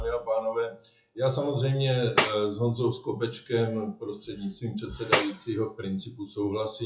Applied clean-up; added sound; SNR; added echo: classical method WPE with log-MMSE.